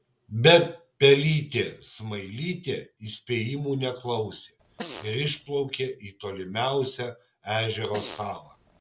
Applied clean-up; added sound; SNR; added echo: none; Fart; 16 dB; none.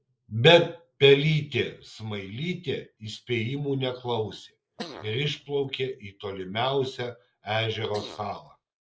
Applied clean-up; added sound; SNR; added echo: neural mask model Resemble Enhance denoiser.